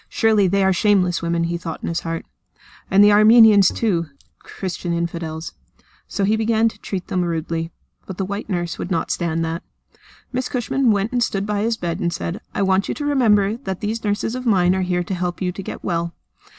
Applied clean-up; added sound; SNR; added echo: none; Bowed string instrument; 16 dB; none.